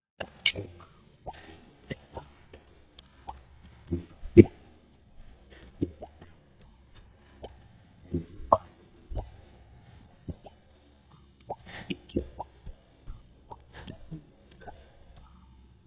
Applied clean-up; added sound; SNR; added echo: neural mask model DeepFilterNet 3.